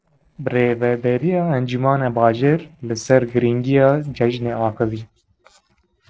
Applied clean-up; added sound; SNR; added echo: neural separator model SepFormer DNS4.